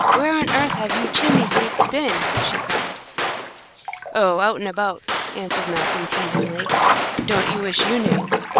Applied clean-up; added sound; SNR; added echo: none; Gunshot, gunfire + Sink (filling or washing); -2 dB; none.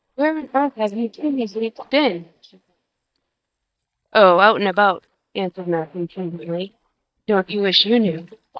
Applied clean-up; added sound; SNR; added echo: neural mask model DeepFilterNet 3.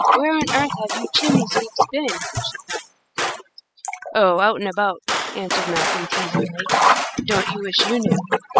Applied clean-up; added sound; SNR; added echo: classical method spectral subtraction.